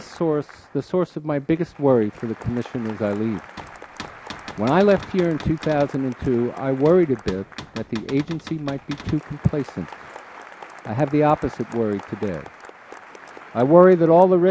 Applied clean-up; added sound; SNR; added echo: none; Cupboard open or close / Door + Applause; 18 dB; none.